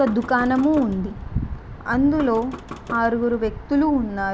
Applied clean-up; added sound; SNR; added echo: none; Knock; 18 dB; none.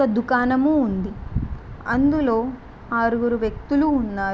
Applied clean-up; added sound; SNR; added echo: none; none; none; none.